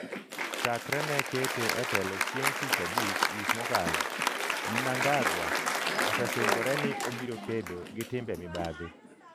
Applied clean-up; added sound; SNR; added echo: none; Applause; -3 dB; none.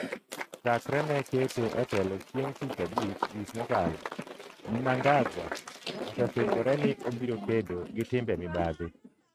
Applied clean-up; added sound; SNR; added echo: neural mask model RNNoise.